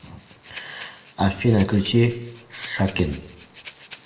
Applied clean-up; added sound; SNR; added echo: none; Breathing; 1 dB; reverberation time 0.7 s.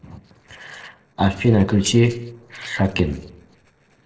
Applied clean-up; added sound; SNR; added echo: neural separator model SepFormer DNS4.